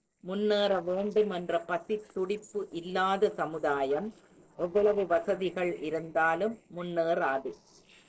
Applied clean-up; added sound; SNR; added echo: neural separator model SepFormer DNS4.